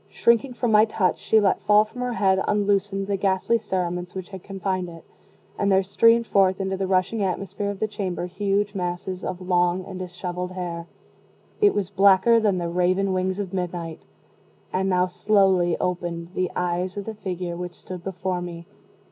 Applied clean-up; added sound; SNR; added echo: none; none; none; none.